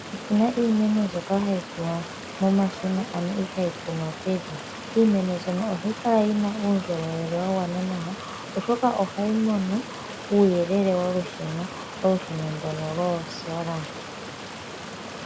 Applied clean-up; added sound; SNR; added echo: none; Stream; 11 dB; none.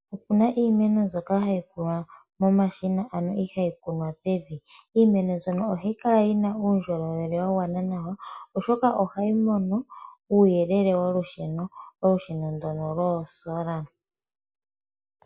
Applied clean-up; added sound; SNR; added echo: none; none; none; none.